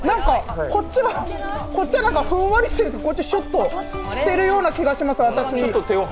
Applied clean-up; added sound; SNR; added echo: none; Rain; 10 dB; none.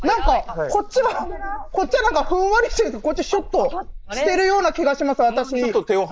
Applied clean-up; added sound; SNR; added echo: neural mask model Resemble Enhance denoiser.